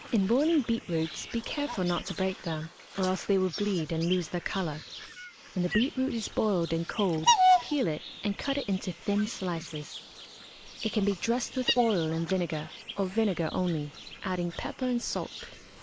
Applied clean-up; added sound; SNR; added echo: neural mask model Resemble Enhance denoiser.